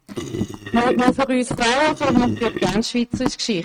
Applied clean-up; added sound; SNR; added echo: neural mask model RNNoise.